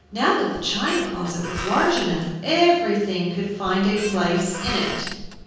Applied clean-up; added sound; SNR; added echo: none; Squeak; 11 dB; reverberation time 1.3 s.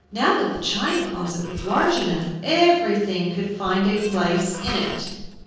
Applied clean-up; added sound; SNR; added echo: neural separator model SepFormer DNS4.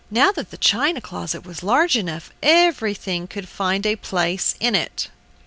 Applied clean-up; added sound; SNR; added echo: none; none; none; none.